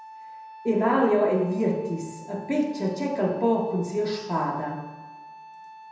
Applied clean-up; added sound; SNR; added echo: none; Wind instrument, woodwind instrument; 18 dB; reverberation time 0.8 s.